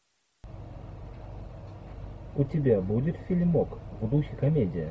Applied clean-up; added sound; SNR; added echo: none; none; none; none.